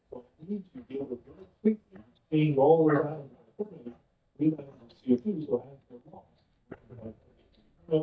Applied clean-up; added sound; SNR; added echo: neural mask model DeepFilterNet 3.